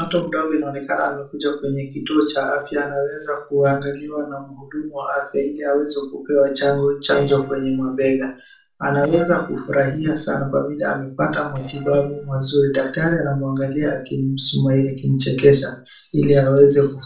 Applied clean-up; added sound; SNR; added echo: neural separator model SepFormer DNS4.